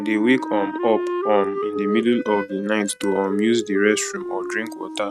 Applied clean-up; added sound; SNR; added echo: neural mask model RNNoise.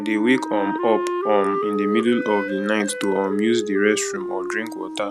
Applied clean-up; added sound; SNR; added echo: none; Wind instrument, woodwind instrument; 5 dB; none.